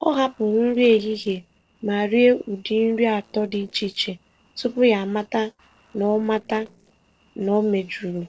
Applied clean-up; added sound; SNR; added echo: neural separator model SepFormer DNS4.